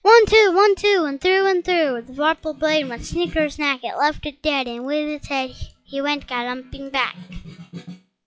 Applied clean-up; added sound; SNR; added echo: classical method log-MMSE.